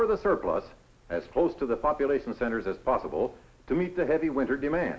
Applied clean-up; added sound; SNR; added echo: none; none; none; none.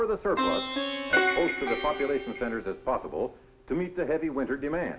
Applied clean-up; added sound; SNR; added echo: none; Plucked string instrument; 1 dB; none.